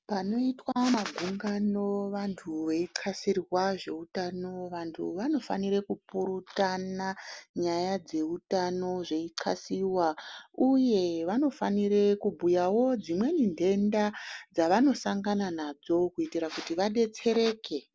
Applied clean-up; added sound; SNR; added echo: none; none; none; none.